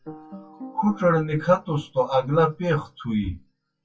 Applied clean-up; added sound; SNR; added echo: classical method WPE with log-MMSE.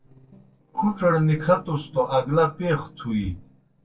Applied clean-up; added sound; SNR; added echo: neural separator model SepFormer DNS4.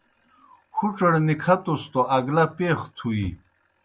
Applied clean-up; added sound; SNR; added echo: none; none; none; none.